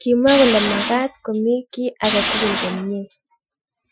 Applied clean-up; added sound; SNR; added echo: classical method Wiener filter.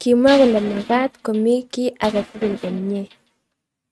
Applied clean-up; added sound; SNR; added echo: neural mask model RNNoise.